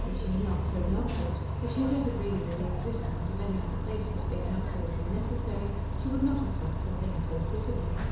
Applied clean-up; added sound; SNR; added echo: none; Bus; -3 dB; reverberation time 1.0 s.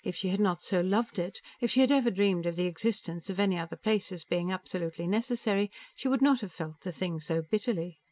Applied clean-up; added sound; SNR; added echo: none; none; none; none.